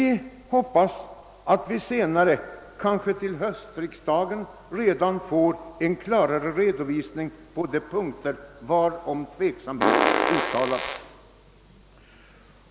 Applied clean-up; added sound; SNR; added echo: none; Fart; -1 dB; none.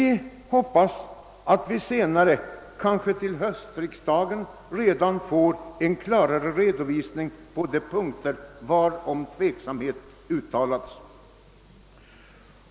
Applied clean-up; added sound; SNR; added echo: none; none; none; none.